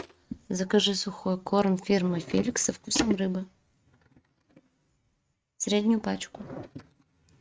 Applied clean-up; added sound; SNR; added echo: neural mask model RNNoise.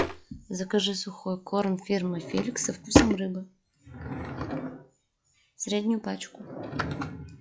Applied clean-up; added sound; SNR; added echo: classical method log-MMSE.